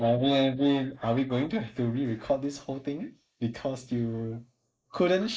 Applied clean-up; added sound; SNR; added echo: neural mask model Resemble Enhance denoiser.